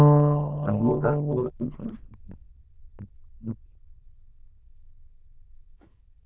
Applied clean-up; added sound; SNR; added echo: neural diffusion model UNIVERSE++.